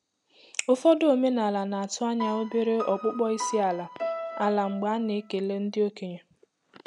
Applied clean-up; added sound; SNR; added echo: none; Piano; 10 dB; none.